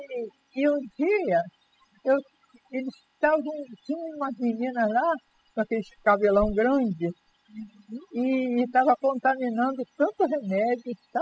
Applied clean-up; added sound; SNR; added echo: classical method spectral subtraction.